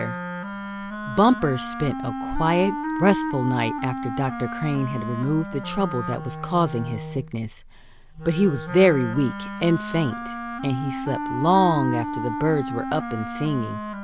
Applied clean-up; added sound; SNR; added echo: none; Wind instrument, woodwind instrument; 7 dB; none.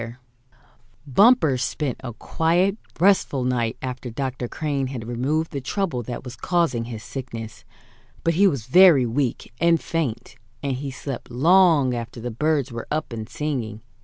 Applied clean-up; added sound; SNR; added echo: none; none; none; none.